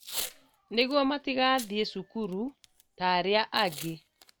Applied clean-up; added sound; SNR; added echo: none; Packing tape, duct tape / Tearing; 15 dB; none.